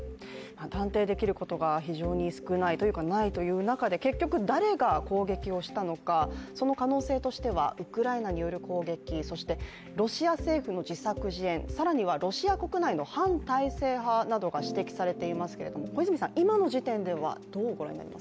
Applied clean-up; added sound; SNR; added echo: none; none; none; none.